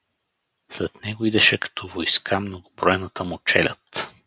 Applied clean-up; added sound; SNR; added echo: none; none; none; none.